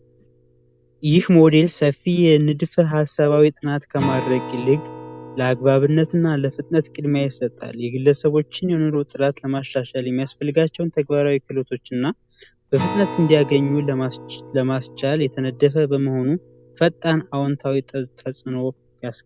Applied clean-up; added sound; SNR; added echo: none; Acoustic guitar; 17 dB; none.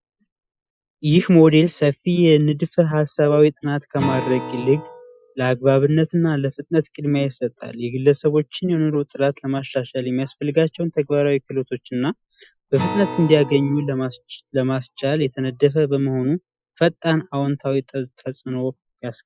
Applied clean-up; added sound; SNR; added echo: classical method Wiener filter.